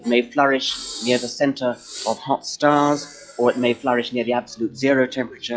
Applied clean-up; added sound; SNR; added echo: classical method log-MMSE.